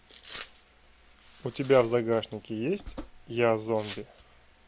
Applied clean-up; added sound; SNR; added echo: none; Domestic sounds, home sounds; 18 dB; none.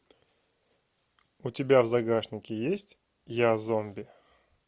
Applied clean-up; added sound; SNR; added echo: none; none; none; none.